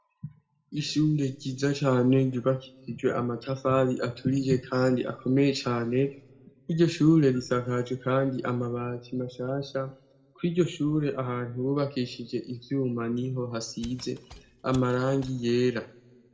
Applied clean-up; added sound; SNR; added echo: none; Mechanisms; 20 dB; reverberation time 0.4 s.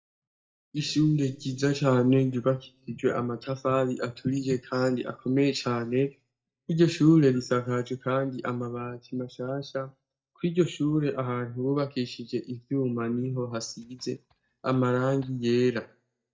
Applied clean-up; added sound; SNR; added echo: neural mask model DeepFilterNet 3.